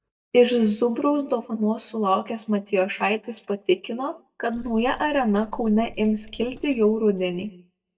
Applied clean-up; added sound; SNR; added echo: neural mask model DeepFilterNet 3.